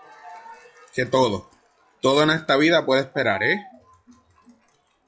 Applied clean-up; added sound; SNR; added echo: classical method log-MMSE.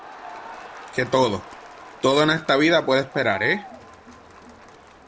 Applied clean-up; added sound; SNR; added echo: none; Crowd; 17 dB; none.